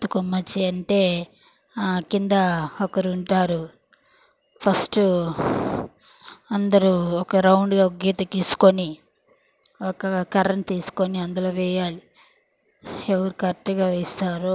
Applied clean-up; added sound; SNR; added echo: none; none; none; none.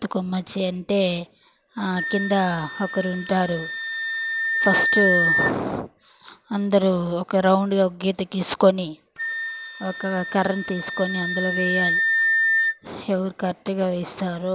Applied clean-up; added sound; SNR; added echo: none; Wind instrument, woodwind instrument; 3 dB; none.